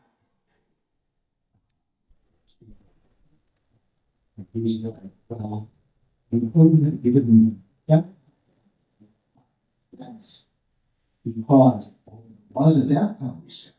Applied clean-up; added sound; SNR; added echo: neural mask model DeepFilterNet 3.